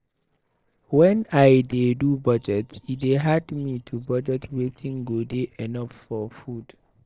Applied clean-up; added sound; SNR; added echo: neural separator model SepFormer DNS4.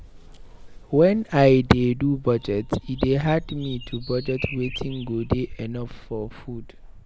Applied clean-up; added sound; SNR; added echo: none; Chirp, tweet + Mechanical fan; 14 dB; none.